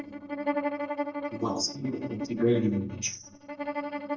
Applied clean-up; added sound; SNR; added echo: neural mask model DeepFilterNet 3.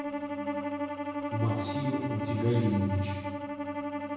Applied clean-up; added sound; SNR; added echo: none; Bowed string instrument; 2 dB; reverberation time 1.0 s.